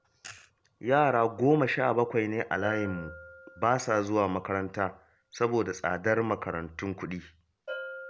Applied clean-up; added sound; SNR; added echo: none; Bell; 18 dB; none.